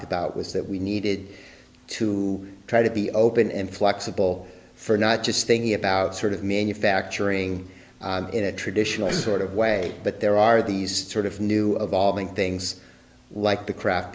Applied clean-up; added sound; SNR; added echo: none; none; none; none.